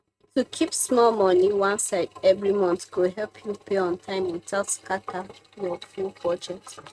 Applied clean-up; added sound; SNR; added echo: neural mask model RNNoise.